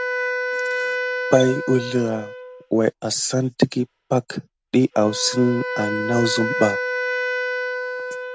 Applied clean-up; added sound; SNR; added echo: none; Wind instrument, woodwind instrument; 4 dB; none.